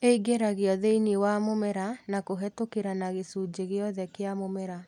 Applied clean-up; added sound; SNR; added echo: none; none; none; none.